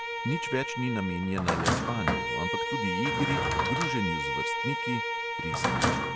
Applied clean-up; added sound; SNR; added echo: none; Drawer open or close + Bowed string instrument; -3 dB; none.